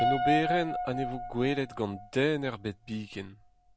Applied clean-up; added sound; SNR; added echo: none; Piano; 2 dB; none.